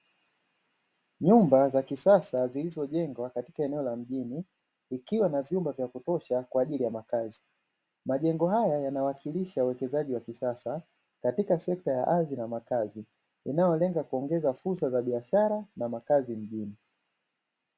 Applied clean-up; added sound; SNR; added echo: none; none; none; none.